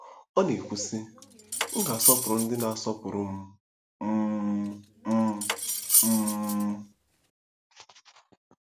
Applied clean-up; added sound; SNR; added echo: none; Cutlery, silverware; -1 dB; none.